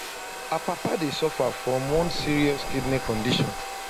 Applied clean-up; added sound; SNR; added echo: none; Scratching (performance technique) + Domestic sounds, home sounds; 6 dB; none.